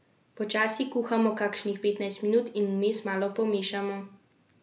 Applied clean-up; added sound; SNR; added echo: none; none; none; none.